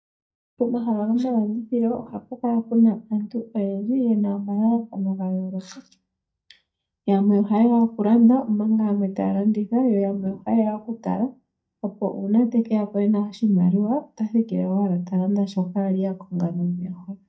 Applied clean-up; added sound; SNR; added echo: neural mask model DeepFilterNet 3.